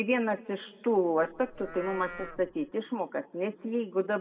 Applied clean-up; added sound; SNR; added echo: none; Livestock, farm animals, working animals; 14 dB; reverberation time 1.1 s.